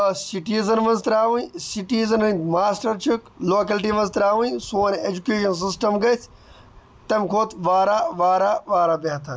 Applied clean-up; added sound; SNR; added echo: none; none; none; none.